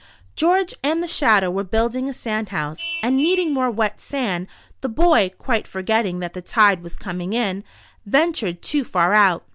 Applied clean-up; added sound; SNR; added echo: none; Vehicle horn, car horn, honking; 20 dB; none.